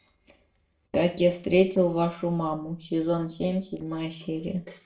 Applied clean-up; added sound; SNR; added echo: neural separator model SepFormer DNS4.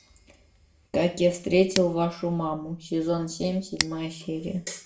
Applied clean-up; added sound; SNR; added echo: none; Scissors; 13 dB; reverberation time 0.3 s.